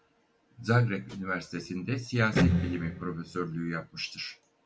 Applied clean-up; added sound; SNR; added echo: none; Electric guitar; -3 dB; none.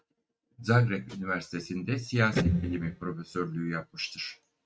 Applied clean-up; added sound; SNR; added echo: neural mask model RNNoise.